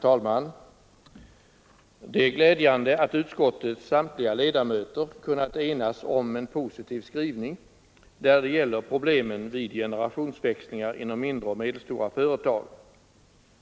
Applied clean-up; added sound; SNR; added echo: none; none; none; none.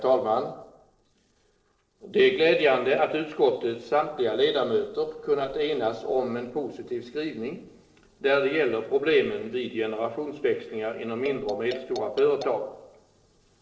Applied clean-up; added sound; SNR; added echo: neural separator model SepFormer DNS4.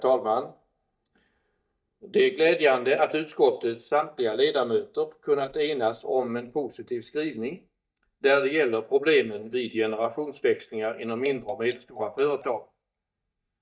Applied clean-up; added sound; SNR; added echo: neural mask model DeepFilterNet 3.